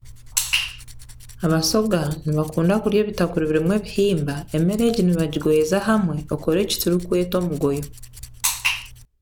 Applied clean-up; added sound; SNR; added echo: none; Tools; 18 dB; none.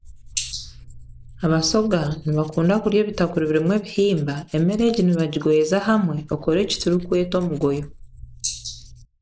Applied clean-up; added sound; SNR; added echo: neural mask model Resemble Enhance denoiser.